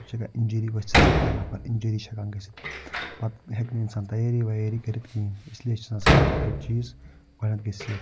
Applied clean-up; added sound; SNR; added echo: none; Door; -2 dB; none.